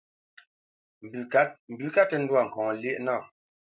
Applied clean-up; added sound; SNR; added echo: none; none; none; none.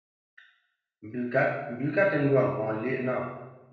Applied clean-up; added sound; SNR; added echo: none; none; none; reverberation time 1.0 s.